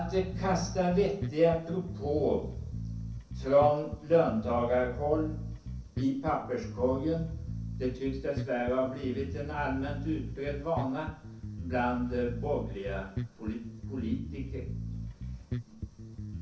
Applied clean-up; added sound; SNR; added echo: none; Bass guitar; 7 dB; reverberation time 0.6 s.